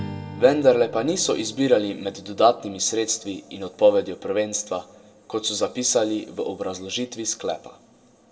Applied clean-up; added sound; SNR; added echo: none; Strum; 20 dB; reverberation time 1.1 s.